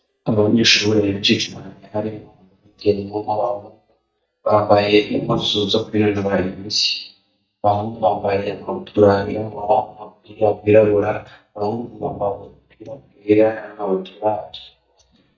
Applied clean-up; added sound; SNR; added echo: neural mask model DeepFilterNet 3.